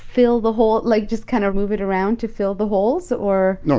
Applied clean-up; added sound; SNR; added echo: none; none; none; none.